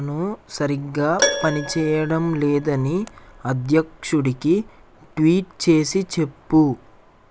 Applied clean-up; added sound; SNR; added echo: none; Keyboard (musical); 9 dB; none.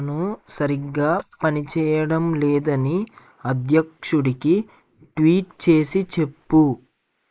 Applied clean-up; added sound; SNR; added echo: neural mask model Resemble Enhance denoiser.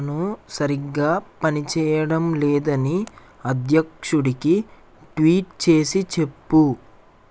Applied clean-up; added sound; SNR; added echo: none; none; none; none.